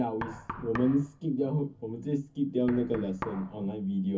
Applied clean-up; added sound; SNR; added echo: none; Knock; 14 dB; reverberation time 0.3 s.